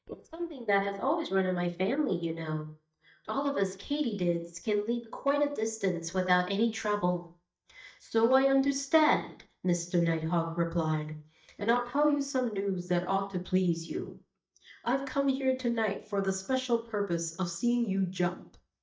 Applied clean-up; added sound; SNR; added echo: neural mask model DeepFilterNet 3.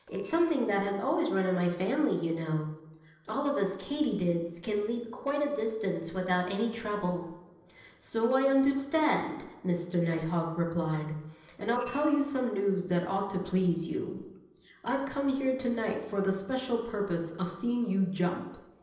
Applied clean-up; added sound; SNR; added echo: neural separator model SepFormer DNS4.